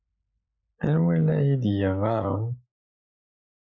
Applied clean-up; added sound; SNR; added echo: neural mask model Resemble Enhance denoiser.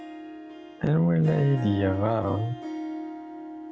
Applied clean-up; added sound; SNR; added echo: none; Harp; 11 dB; none.